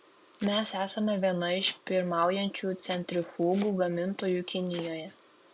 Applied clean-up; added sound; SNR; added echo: none; Domestic sounds, home sounds; 18 dB; none.